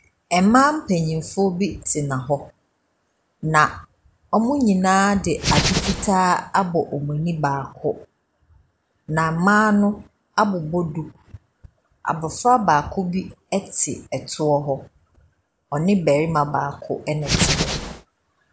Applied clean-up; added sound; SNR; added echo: none; Hands; 0 dB; none.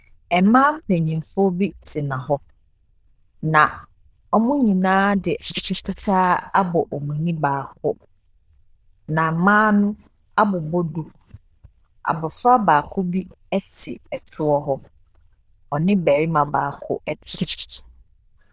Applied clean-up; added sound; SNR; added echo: neural diffusion model UNIVERSE++.